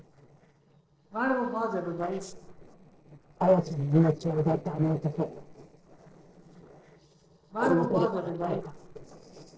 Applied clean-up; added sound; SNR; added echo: neural separator model SepFormer DNS4.